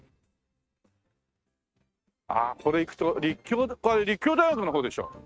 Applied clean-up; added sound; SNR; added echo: neural mask model RNNoise.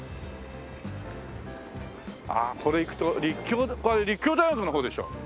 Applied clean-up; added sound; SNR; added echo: none; none; none; none.